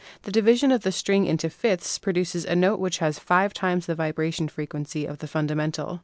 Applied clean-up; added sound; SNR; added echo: none; none; none; none.